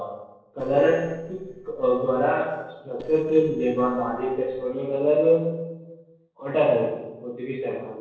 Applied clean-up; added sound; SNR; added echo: neural separator model SepFormer DNS4.